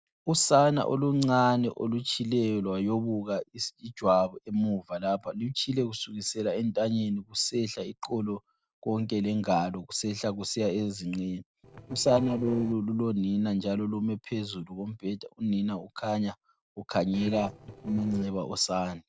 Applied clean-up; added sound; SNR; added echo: neural separator model SepFormer DNS4.